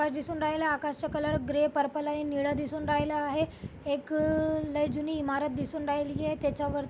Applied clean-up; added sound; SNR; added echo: none; none; none; none.